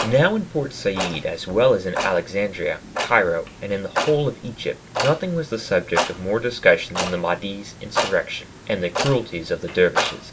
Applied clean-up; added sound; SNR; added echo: none; Clock; 7 dB; reverberation time 0.2 s.